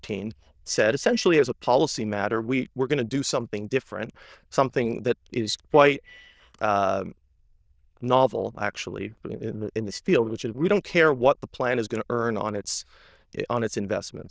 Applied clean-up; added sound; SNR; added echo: neural diffusion model UNIVERSE++.